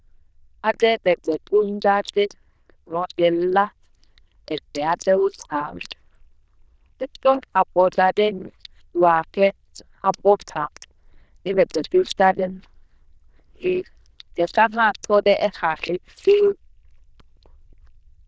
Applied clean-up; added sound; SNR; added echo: neural diffusion model UNIVERSE++.